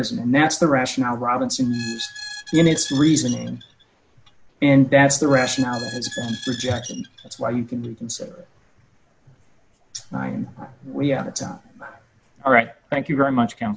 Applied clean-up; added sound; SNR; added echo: none; Squeak; 14 dB; none.